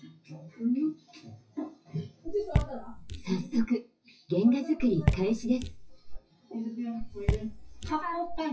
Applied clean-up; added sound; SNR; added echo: classical method WPE with log-MMSE.